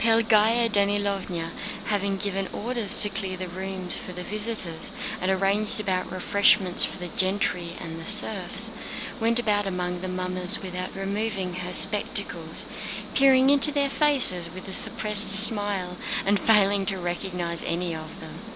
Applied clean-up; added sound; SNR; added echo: none; Cricket; 12 dB; none.